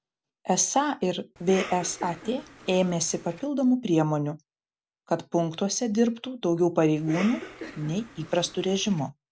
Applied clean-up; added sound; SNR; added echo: none; Cough; 14 dB; none.